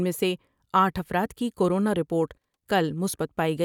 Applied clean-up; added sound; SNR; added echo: none; none; none; none.